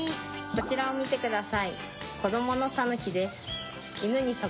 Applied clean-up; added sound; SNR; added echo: none; none; none; none.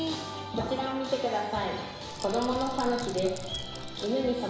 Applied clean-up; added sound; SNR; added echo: none; Rattle / Rattle (instrument); 12 dB; reverberation time 1.0 s.